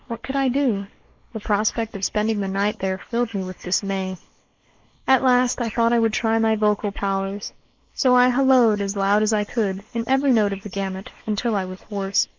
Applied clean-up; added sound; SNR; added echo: neural mask model Resemble Enhance denoiser.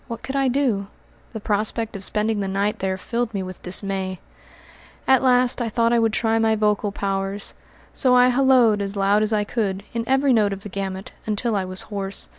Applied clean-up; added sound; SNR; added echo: none; none; none; none.